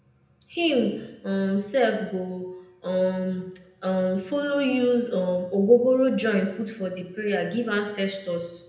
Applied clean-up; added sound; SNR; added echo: none; none; none; reverberation time 0.8 s.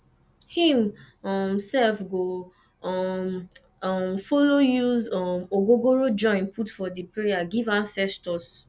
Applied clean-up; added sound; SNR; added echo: none; none; none; none.